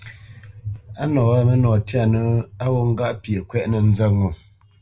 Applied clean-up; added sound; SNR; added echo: none; none; none; none.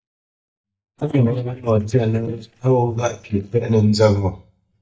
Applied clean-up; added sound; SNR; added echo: neural mask model DeepFilterNet 3.